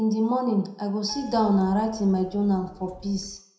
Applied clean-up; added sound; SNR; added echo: none; Keyboard (musical); 20 dB; reverberation time 0.6 s.